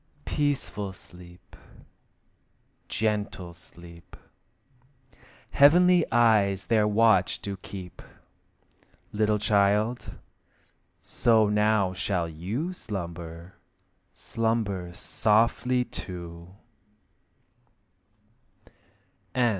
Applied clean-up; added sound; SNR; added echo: none; none; none; none.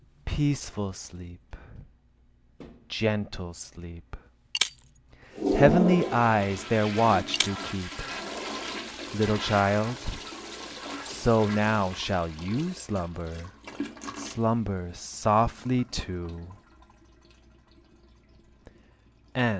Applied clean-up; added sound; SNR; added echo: none; Toilet flush + Shatter; 7 dB; none.